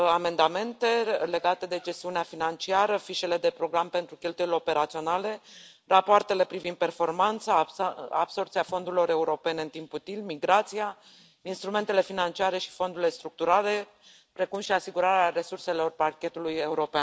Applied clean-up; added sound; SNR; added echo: none; none; none; none.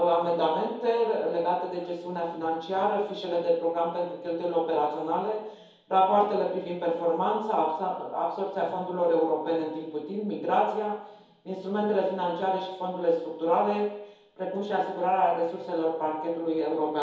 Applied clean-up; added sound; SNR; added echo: none; none; none; reverberation time 2.2 s.